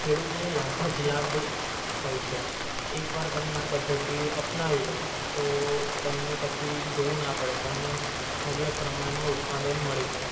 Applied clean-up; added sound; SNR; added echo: none; Rain; 0 dB; reverberation time 2.6 s.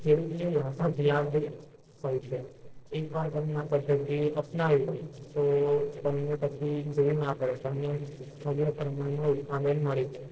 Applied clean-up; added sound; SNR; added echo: neural separator model SepFormer DNS4.